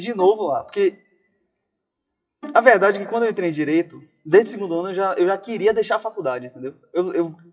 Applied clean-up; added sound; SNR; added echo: classical method WPE with log-MMSE.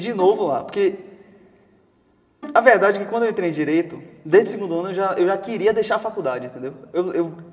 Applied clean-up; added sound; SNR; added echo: none; Bowed string instrument; 18 dB; reverberation time 2.2 s.